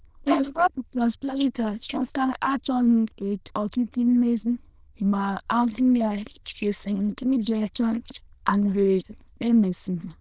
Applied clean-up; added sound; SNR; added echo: neural diffusion model UNIVERSE++.